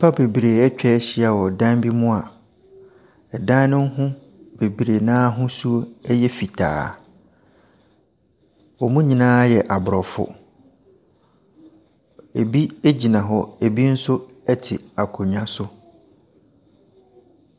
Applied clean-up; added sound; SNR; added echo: none; none; none; none.